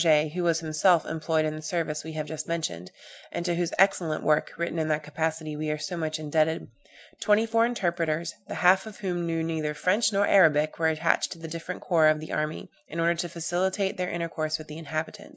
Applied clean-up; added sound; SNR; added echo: none; none; none; none.